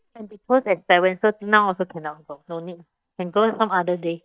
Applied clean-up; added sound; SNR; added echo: neural mask model DeepFilterNet 3.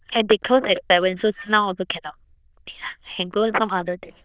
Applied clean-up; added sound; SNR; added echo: neural diffusion model UNIVERSE++.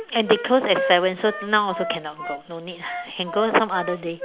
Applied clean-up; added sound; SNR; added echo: none; Wind instrument, woodwind instrument; 10 dB; none.